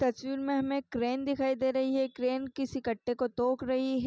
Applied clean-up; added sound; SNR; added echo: none; none; none; none.